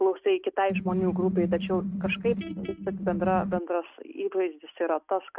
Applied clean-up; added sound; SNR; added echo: neural mask model RNNoise.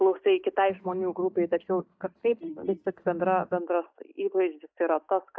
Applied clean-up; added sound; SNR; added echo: neural mask model DeepFilterNet 3.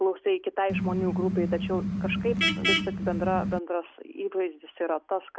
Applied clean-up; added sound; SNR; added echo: none; Vehicle horn, car horn, honking; -1 dB; none.